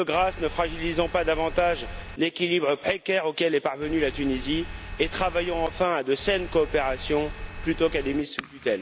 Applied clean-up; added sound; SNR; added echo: none; Engine; 10 dB; none.